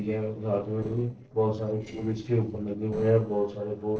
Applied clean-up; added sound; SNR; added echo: neural separator model SepFormer DNS4.